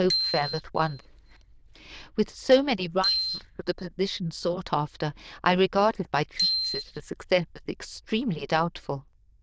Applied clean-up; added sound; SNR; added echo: neural diffusion model UNIVERSE++.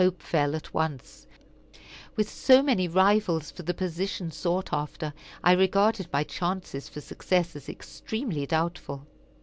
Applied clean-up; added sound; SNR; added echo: none; none; none; none.